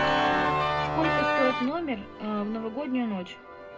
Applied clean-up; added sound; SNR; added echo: none; Organ; -3 dB; reverberation time 0.2 s.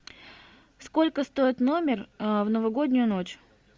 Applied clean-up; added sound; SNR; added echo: none; none; none; none.